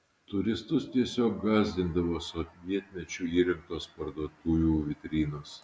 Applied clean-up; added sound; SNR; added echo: none; none; none; none.